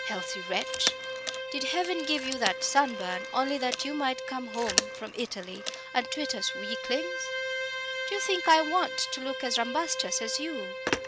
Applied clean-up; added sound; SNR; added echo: none; Bowed string instrument + Telephone; 4 dB; none.